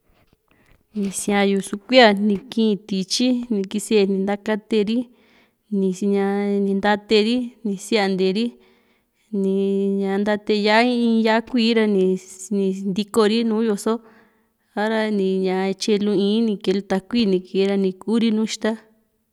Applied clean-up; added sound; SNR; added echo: none; none; none; none.